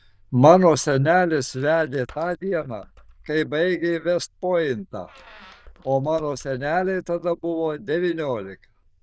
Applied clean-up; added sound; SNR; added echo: neural diffusion model UNIVERSE++.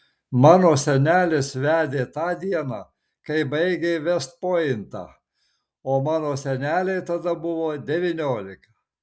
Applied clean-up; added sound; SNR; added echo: none; none; none; none.